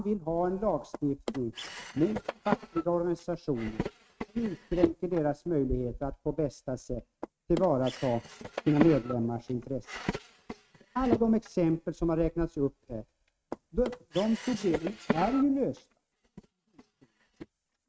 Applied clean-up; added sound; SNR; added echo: neural mask model RNNoise.